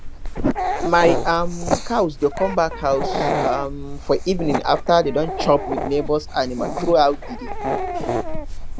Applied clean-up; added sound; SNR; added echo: none; Dog; 3 dB; none.